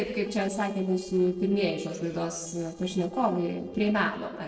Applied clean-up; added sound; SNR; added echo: neural separator model SepFormer DNS4.